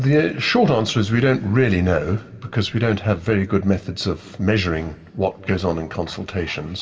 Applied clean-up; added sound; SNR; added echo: none; none; none; reverberation time 3.0 s.